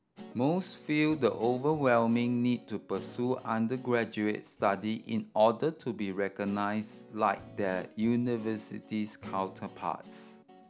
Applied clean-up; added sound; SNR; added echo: none; Guitar; 20 dB; none.